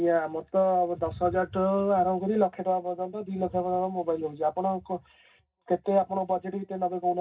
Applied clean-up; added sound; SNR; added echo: none; none; none; reverberation time 0.4 s.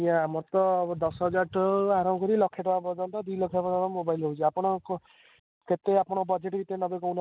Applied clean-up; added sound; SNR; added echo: none; none; none; none.